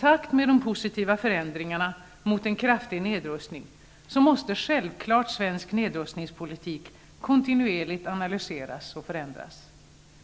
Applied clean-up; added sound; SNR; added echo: none; none; none; none.